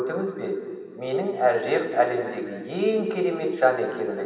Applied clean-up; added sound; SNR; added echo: none; none; none; reverberation time 2.3 s.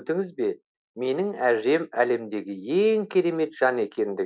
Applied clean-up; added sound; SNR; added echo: none; none; none; none.